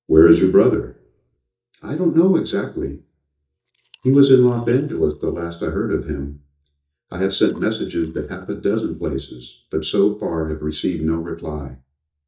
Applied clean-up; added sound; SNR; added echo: neural mask model DeepFilterNet 3.